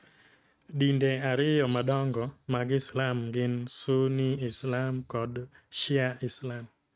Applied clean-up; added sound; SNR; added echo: neural mask model RNNoise.